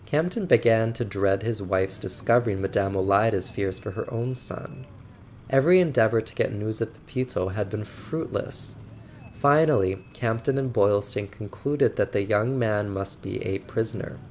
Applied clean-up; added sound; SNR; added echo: none; Screech; 19 dB; none.